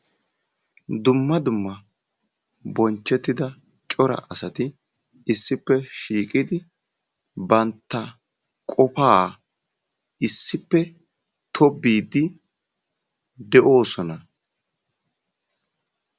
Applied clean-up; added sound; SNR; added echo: none; none; none; none.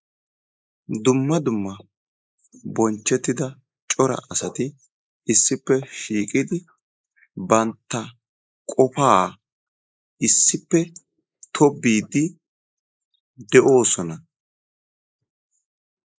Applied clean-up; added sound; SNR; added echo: neural mask model Resemble Enhance denoiser.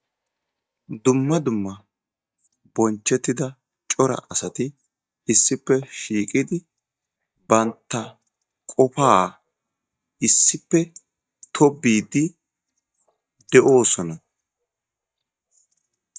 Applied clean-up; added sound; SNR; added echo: neural mask model DeepFilterNet 3.